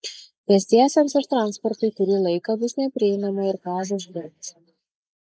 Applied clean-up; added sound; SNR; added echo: neural mask model Resemble Enhance denoiser.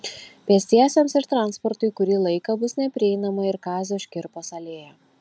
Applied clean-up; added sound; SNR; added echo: none; none; none; none.